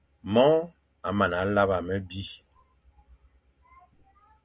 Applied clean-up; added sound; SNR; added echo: none; none; none; none.